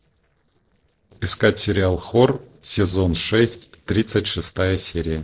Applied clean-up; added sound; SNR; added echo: neural separator model SepFormer DNS4.